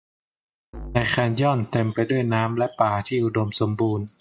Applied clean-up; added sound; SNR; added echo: none; Musical instrument; 20 dB; none.